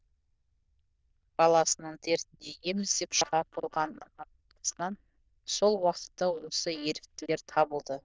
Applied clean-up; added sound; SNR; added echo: neural diffusion model UNIVERSE++.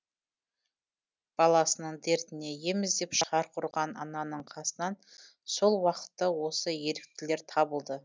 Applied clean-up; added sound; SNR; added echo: none; none; none; none.